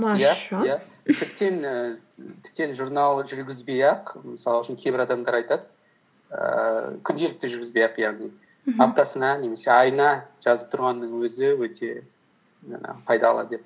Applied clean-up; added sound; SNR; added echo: none; none; none; none.